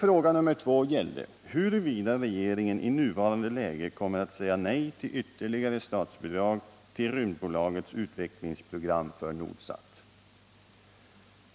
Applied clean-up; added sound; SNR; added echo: none; none; none; none.